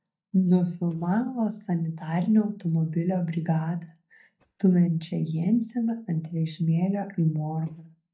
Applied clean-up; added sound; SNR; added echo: neural mask model DeepFilterNet 3.